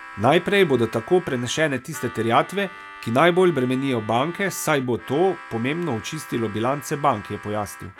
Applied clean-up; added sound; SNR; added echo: none; Harmonica; 17 dB; none.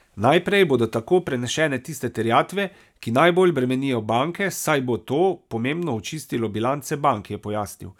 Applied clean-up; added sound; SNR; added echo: none; none; none; none.